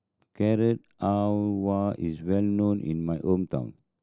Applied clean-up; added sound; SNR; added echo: none; none; none; none.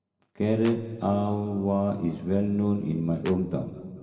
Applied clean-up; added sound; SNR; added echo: none; Clapping; 19 dB; reverberation time 2.1 s.